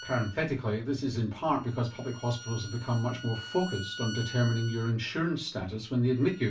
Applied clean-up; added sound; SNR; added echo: none; Bowed string instrument; 16 dB; reverberation time 0.3 s.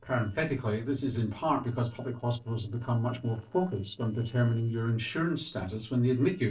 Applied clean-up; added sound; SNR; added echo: neural separator model SepFormer DNS4.